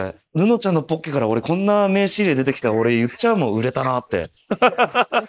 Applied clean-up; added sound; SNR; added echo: neural mask model Resemble Enhance denoiser.